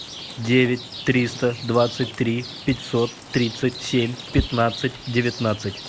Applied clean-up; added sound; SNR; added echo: none; Rain; 13 dB; none.